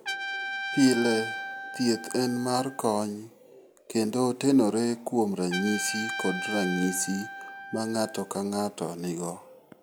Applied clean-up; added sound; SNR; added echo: none; Trumpet; 9 dB; none.